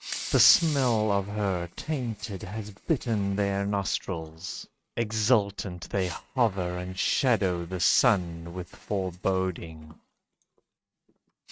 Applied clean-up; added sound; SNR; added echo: neural mask model RNNoise.